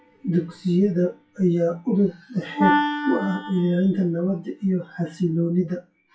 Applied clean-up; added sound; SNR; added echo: classical method WPE with log-MMSE.